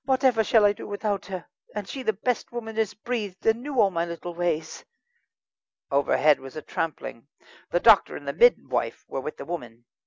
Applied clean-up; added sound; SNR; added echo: none; none; none; none.